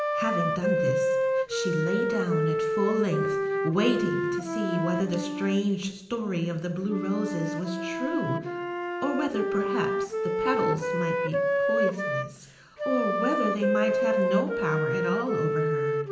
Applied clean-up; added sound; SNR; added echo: none; Wind instrument, woodwind instrument; -2 dB; reverberation time 0.8 s.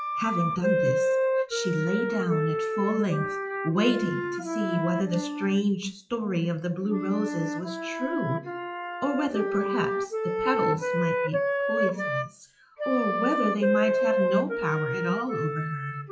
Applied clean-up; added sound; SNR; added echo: classical method WPE with log-MMSE.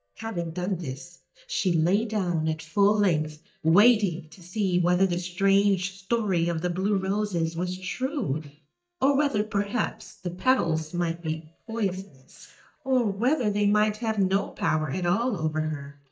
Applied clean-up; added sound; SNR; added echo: neural mask model DeepFilterNet 3.